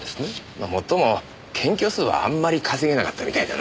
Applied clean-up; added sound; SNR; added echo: none; none; none; none.